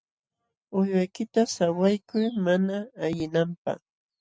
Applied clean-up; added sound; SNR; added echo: none; none; none; none.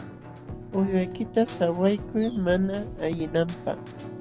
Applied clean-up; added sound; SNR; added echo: none; Keyboard (musical); 12 dB; none.